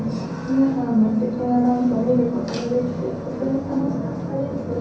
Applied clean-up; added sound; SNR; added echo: none; none; none; reverberation time 0.6 s.